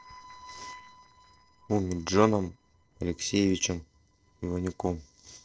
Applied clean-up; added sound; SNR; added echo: neural separator model SepFormer DNS4.